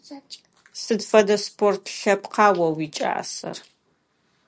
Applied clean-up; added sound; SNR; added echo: none; none; none; none.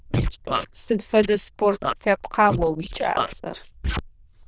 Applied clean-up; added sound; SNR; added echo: neural diffusion model UNIVERSE++.